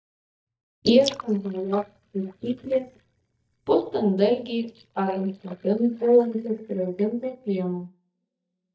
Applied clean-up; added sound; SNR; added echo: neural mask model DeepFilterNet 3.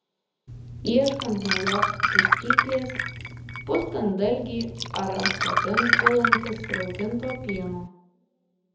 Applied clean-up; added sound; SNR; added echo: none; Glass; -2 dB; reverberation time 0.7 s.